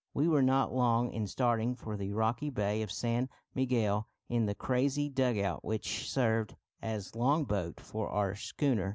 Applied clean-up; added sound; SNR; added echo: none; none; none; none.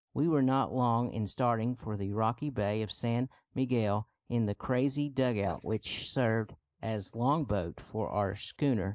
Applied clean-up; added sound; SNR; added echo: neural mask model Resemble Enhance denoiser.